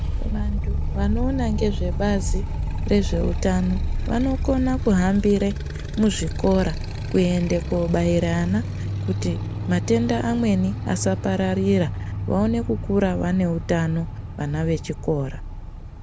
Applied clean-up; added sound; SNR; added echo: none; Motorcycle; 3 dB; none.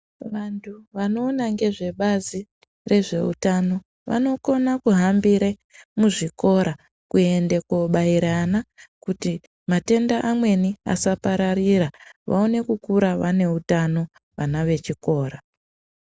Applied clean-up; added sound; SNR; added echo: none; none; none; none.